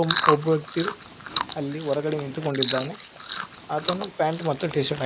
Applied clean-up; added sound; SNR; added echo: neural mask model Resemble Enhance denoiser.